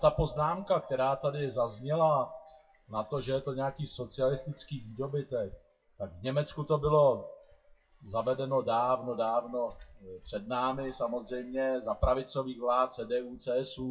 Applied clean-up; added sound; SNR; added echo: classical method WPE with log-MMSE.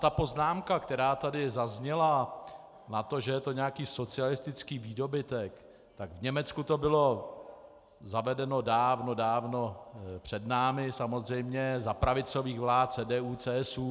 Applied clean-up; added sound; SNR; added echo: none; none; none; none.